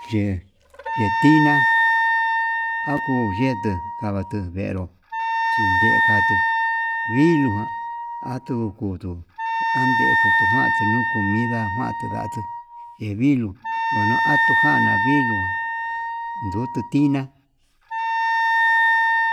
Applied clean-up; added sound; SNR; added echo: none; Wind instrument, woodwind instrument; -3 dB; none.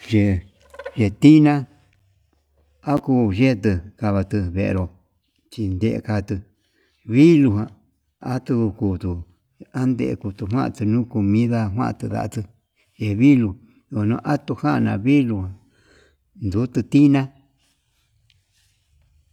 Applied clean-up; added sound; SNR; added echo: none; none; none; none.